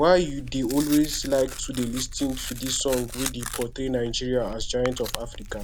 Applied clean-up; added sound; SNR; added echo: none; Tearing; 9 dB; none.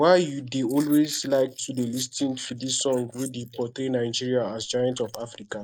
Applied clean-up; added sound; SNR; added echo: neural mask model Resemble Enhance denoiser.